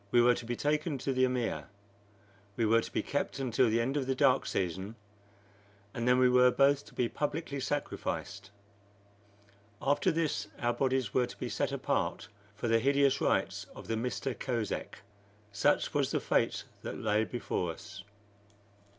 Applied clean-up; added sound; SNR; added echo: none; none; none; none.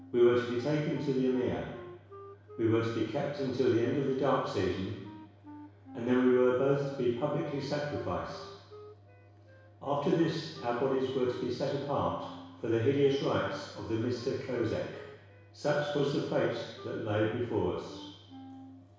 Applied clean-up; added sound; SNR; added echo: none; Wind instrument, woodwind instrument; 19 dB; reverberation time 1.1 s.